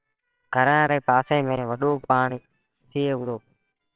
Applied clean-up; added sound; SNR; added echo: neural separator model SepFormer WHAMR!.